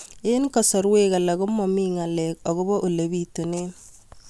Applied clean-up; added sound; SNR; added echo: none; none; none; none.